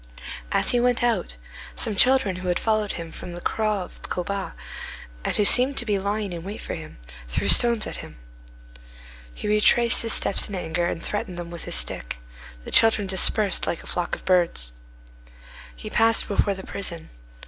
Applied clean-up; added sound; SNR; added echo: none; none; none; none.